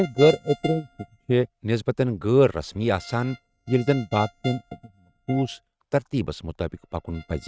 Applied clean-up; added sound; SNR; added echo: neural mask model RNNoise.